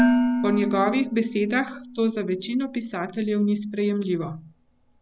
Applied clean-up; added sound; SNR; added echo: none; Dishes, pots, and pans; 3 dB; none.